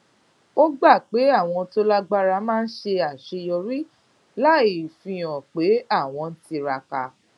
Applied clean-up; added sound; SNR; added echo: none; none; none; none.